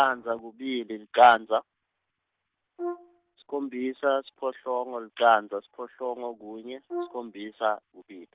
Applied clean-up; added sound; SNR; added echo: neural separator model SepFormer DNS4.